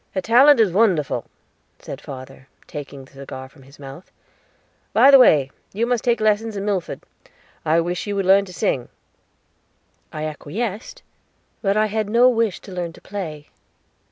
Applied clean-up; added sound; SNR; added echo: none; none; none; none.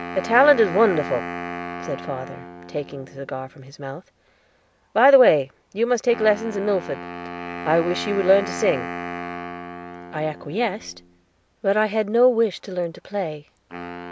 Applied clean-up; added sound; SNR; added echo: none; Wind instrument, woodwind instrument; 12 dB; none.